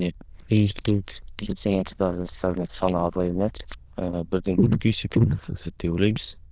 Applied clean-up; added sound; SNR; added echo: neural diffusion model UNIVERSE++.